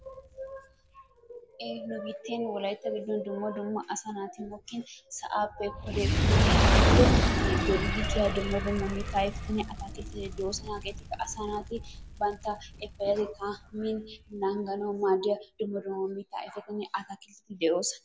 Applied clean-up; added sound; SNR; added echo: none; Fire; -2 dB; none.